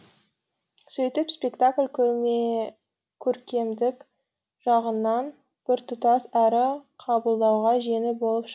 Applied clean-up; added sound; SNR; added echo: none; none; none; none.